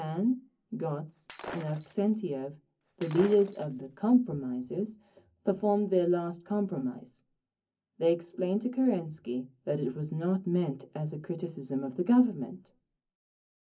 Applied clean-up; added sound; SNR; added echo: none; Shatter; 15 dB; reverberation time 0.3 s.